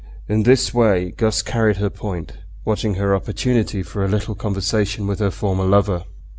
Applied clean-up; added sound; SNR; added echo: none; none; none; none.